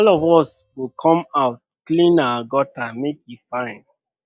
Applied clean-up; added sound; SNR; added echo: neural mask model DeepFilterNet 3.